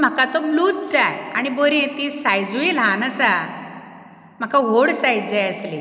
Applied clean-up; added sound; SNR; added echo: none; none; none; none.